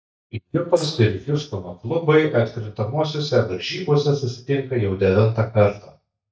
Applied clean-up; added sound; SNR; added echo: neural mask model DeepFilterNet 3.